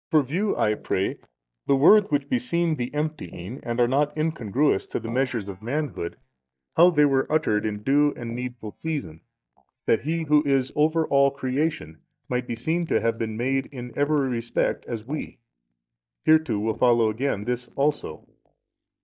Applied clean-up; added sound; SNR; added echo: neural mask model DeepFilterNet 3.